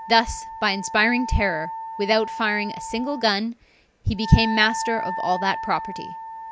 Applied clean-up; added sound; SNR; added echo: none; Wind instrument, woodwind instrument; 9 dB; none.